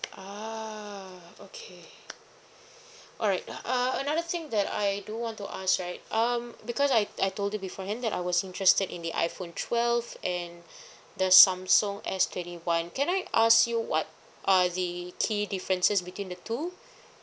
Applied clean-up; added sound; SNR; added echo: none; none; none; none.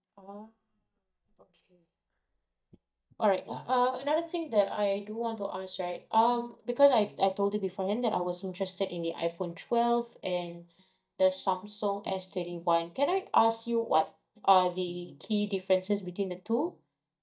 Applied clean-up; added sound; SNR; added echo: neural mask model DeepFilterNet 3.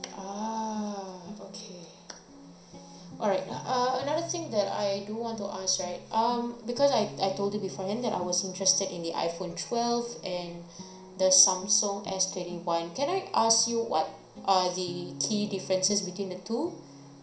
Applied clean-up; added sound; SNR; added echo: none; Guitar; 16 dB; reverberation time 0.5 s.